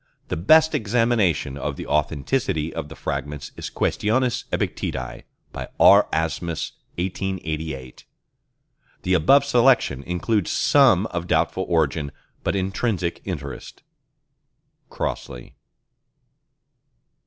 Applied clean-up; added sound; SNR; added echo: none; none; none; none.